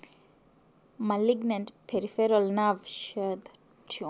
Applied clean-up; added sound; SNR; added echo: none; none; none; none.